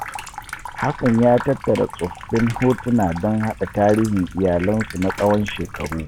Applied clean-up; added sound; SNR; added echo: none; Sink (filling or washing) / Water tap, faucet; 13 dB; none.